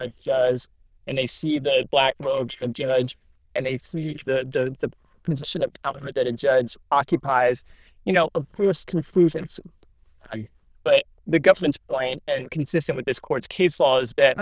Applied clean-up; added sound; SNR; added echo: neural diffusion model UNIVERSE++.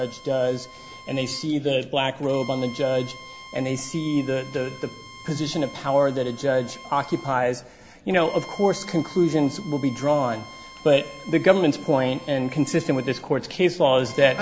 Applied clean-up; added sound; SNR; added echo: none; Bowed string instrument; 20 dB; none.